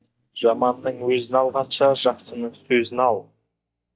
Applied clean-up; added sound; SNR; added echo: neural mask model DeepFilterNet 3.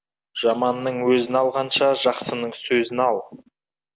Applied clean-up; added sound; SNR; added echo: none; none; none; none.